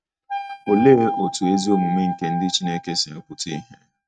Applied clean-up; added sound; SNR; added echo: neural mask model RNNoise.